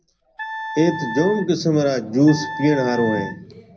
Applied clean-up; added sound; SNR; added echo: none; Wind instrument, woodwind instrument; 11 dB; reverberation time 0.4 s.